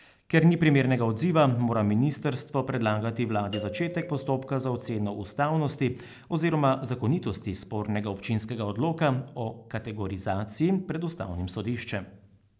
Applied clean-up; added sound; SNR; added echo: none; Doorbell; 15 dB; none.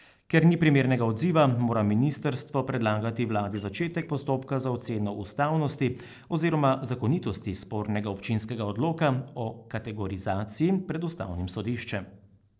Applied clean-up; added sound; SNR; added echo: neural separator model SepFormer DNS4.